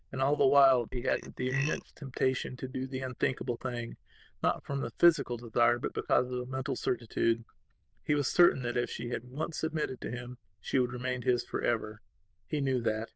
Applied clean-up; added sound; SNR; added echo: neural diffusion model UNIVERSE++.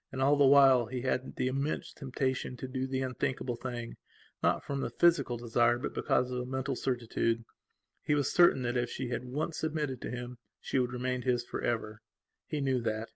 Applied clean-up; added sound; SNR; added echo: none; none; none; none.